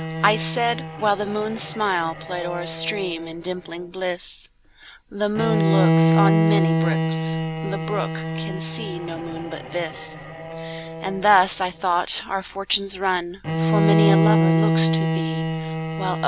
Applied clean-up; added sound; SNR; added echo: none; Bowed string instrument; -2 dB; none.